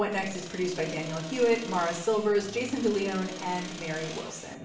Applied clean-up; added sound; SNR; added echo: none; Accelerating, revving, vroom; 12 dB; reverberation time 0.6 s.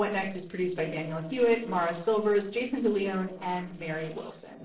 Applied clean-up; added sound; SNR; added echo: neural separator model SepFormer DNS4.